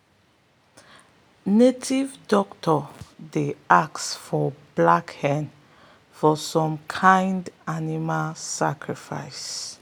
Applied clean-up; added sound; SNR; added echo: none; none; none; none.